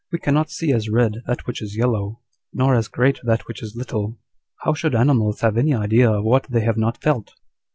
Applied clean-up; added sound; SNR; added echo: none; none; none; none.